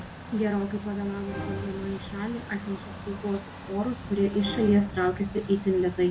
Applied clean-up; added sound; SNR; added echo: none; Musical instrument + Truck; 10 dB; none.